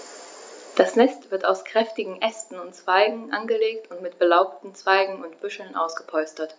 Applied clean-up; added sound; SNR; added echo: none; none; none; none.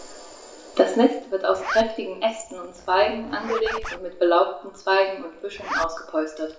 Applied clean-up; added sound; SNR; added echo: none; Zipper (clothing); 12 dB; reverberation time 0.7 s.